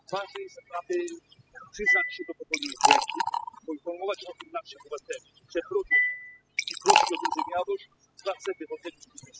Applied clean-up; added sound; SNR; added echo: classical method spectral subtraction.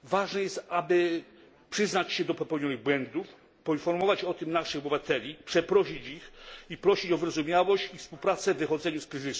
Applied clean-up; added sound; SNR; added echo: none; none; none; none.